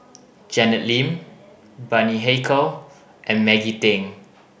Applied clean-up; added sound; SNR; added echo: none; none; none; none.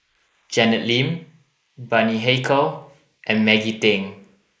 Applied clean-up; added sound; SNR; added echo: neural mask model Resemble Enhance denoiser.